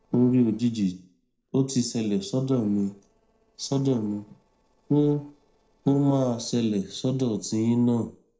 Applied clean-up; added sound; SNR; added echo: neural separator model SepFormer DNS4.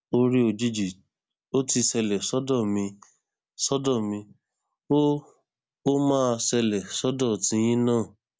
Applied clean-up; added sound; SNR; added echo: none; none; none; none.